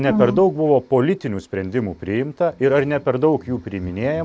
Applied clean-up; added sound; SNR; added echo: none; none; none; none.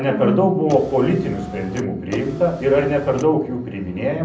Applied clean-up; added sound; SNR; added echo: none; Car; 14 dB; reverberation time 0.6 s.